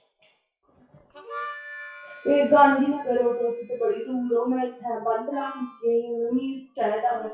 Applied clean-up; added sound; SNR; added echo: classical method WPE with log-MMSE.